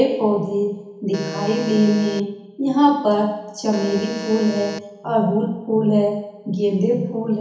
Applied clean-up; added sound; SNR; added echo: none; Alarm; 11 dB; reverberation time 0.9 s.